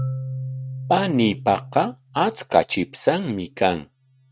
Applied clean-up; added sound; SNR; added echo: neural mask model RNNoise.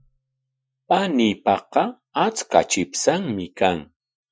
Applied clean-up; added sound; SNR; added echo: classical method Wiener filter.